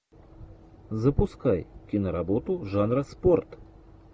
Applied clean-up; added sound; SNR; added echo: none; none; none; none.